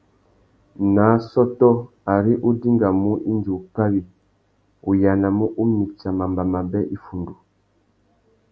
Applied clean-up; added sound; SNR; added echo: none; none; none; none.